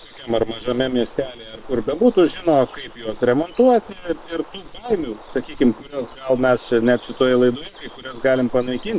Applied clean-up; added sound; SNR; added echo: neural separator model SepFormer WHAM!.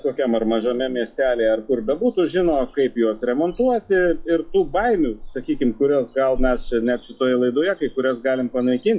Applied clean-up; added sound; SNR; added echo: classical method log-MMSE.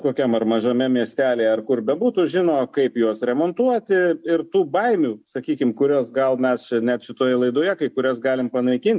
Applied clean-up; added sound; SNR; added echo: none; none; none; none.